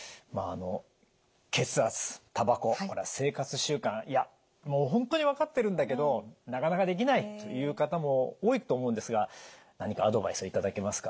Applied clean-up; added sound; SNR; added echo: none; none; none; none.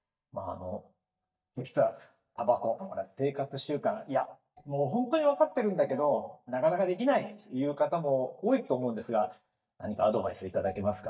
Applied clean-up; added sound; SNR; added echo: neural mask model DeepFilterNet 3.